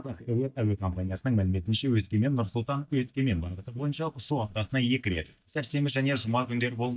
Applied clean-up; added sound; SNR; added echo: neural mask model DeepFilterNet 3.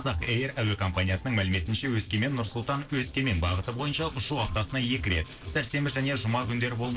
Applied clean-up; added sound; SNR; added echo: neural separator model SepFormer DNS4.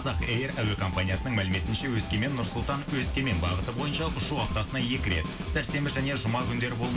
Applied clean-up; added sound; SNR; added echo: none; Snare drum; 8 dB; reverberation time 0.3 s.